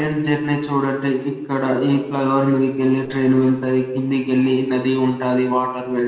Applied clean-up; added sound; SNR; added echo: neural separator model SepFormer DNS4.